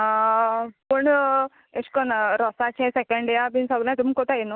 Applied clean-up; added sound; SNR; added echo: none; none; none; none.